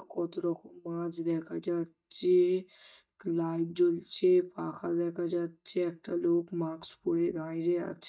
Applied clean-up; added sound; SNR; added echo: neural mask model DeepFilterNet 3.